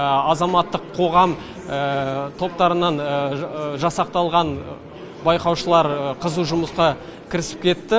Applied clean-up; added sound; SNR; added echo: none; none; none; none.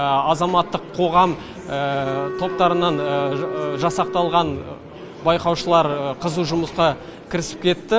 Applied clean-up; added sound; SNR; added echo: none; Wind instrument, woodwind instrument; 9 dB; none.